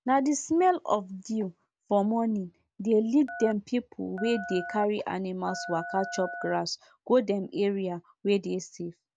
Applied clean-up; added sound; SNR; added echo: none; Telephone; 11 dB; none.